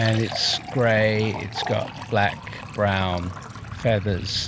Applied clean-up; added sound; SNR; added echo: none; Fill (with liquid); 13 dB; none.